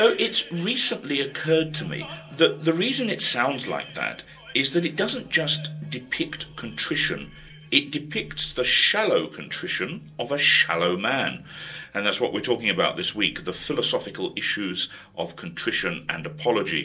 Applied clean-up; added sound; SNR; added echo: none; none; none; reverberation time 0.2 s.